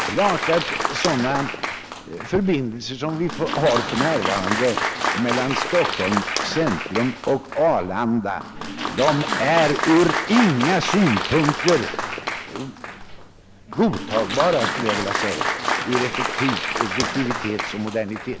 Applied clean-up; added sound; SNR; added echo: none; Applause; 3 dB; none.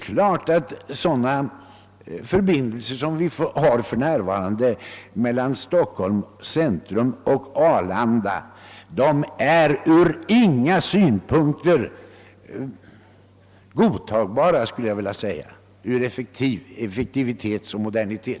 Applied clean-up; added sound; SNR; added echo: none; none; none; none.